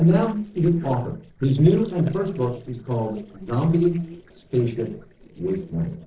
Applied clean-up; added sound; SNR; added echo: neural separator model SepFormer DNS4.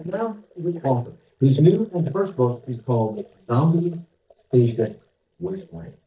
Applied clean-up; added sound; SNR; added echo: neural mask model DeepFilterNet 3.